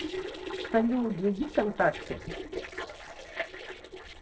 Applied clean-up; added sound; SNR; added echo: neural separator model SepFormer DNS4.